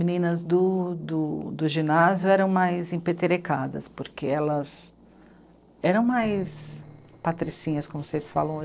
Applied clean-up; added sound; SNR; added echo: neural separator model SepFormer DNS4.